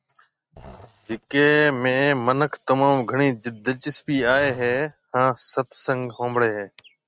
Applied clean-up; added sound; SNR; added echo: neural mask model RNNoise.